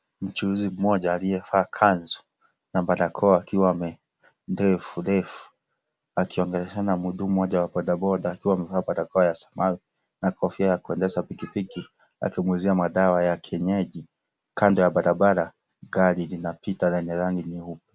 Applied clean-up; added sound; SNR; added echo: none; none; none; none.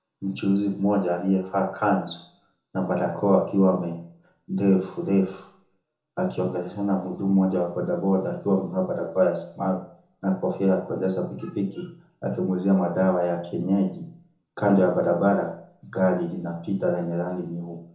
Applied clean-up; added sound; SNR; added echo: none; none; none; reverberation time 0.6 s.